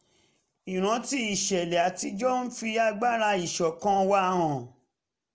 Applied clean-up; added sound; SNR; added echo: none; none; none; none.